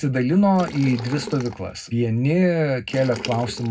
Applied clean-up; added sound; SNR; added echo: none; Liquid; 16 dB; reverberation time 0.3 s.